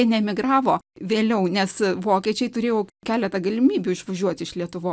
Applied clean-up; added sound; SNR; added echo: none; none; none; none.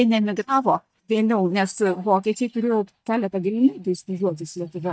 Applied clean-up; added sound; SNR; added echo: neural mask model DeepFilterNet 3.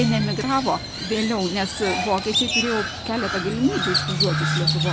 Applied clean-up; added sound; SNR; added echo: none; Crow; 0 dB; none.